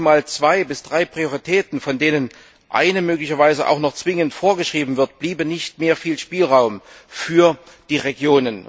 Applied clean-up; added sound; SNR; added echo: none; none; none; none.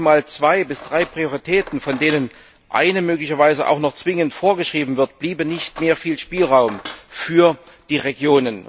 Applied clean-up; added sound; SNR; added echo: none; Cutlery, silverware; 19 dB; none.